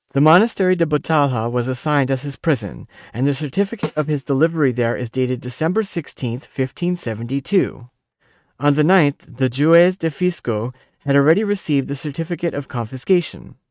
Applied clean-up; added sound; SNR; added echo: neural mask model RNNoise.